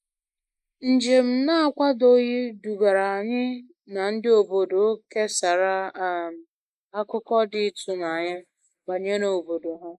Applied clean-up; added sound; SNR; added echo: neural mask model Resemble Enhance denoiser.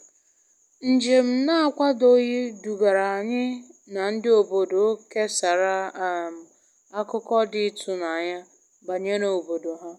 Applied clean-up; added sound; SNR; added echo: none; none; none; none.